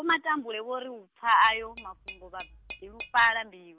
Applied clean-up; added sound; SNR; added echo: none; Tap / Glass; 19 dB; none.